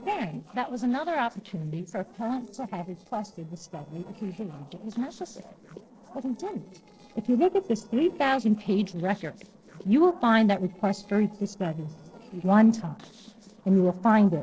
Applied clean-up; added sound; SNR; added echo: neural separator model SepFormer DNS4.